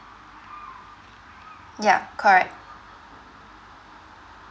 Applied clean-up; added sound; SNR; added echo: none; Walk, footsteps; 19 dB; none.